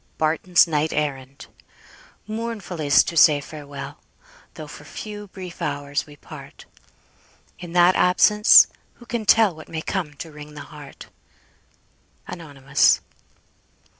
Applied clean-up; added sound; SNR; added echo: none; none; none; none.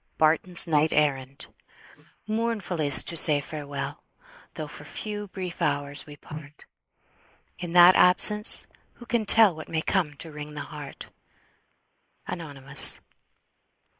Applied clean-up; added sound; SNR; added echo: neural mask model Resemble Enhance denoiser.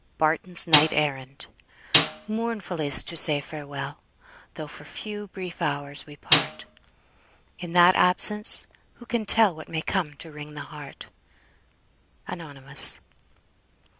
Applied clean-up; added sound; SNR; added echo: none; Snare drum; -2 dB; none.